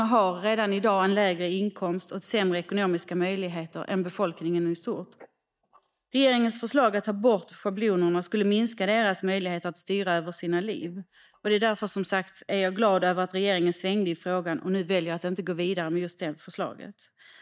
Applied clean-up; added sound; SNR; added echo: neural mask model DeepFilterNet 3.